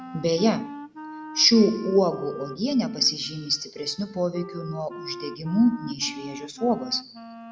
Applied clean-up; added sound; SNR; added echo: none; Wind instrument, woodwind instrument; 15 dB; none.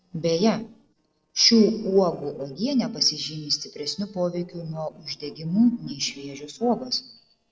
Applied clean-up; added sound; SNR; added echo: neural separator model SepFormer DNS4.